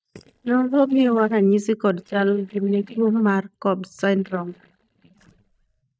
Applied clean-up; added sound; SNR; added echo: neural mask model DeepFilterNet 3.